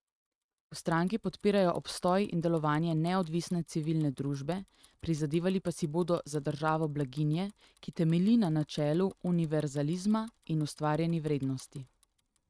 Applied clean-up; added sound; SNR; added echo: neural mask model RNNoise.